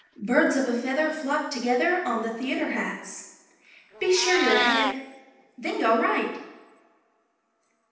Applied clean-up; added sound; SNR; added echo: none; Meow; 8 dB; reverberation time 0.9 s.